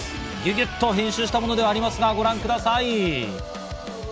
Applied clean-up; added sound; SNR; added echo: none; none; none; none.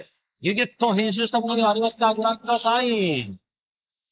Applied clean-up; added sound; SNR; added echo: neural mask model Resemble Enhance denoiser.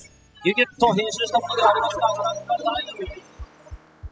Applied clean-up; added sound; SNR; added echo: classical method spectral subtraction.